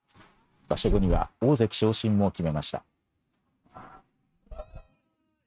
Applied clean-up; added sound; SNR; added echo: neural mask model RNNoise.